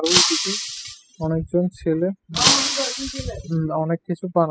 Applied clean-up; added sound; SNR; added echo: classical method spectral subtraction.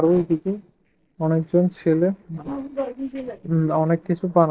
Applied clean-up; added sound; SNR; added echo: neural separator model SepFormer DNS4.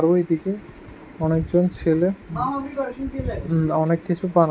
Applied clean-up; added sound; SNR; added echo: none; none; none; none.